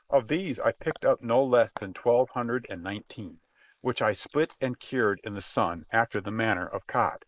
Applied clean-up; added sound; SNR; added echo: neural mask model Resemble Enhance denoiser.